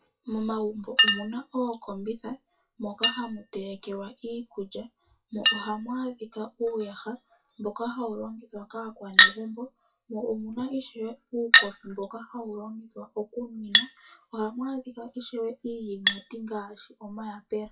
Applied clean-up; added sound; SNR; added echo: classical method WPE with log-MMSE.